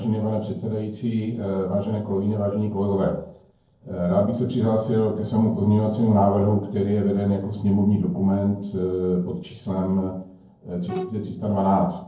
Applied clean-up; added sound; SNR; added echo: neural separator model SepFormer DNS4.